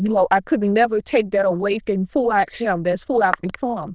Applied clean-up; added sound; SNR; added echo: neural diffusion model UNIVERSE++.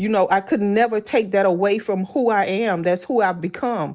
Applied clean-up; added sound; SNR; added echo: none; none; none; none.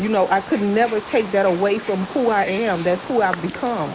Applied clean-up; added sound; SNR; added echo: neural mask model Resemble Enhance denoiser.